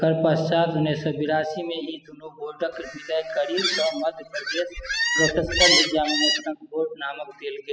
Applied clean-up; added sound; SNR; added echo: classical method spectral subtraction.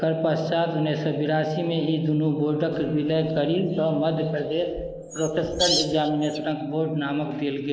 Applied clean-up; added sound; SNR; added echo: neural mask model Resemble Enhance denoiser.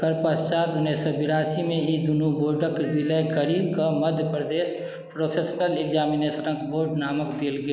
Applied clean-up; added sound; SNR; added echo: none; none; none; none.